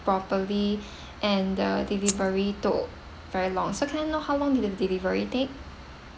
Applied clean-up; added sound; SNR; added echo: none; Rattle (instrument); 4 dB; none.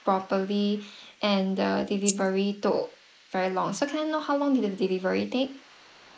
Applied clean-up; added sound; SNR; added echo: neural mask model Resemble Enhance denoiser.